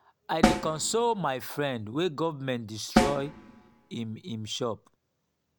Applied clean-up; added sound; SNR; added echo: none; Snare drum; 0 dB; none.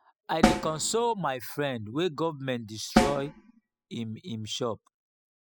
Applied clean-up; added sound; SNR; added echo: classical method spectral subtraction.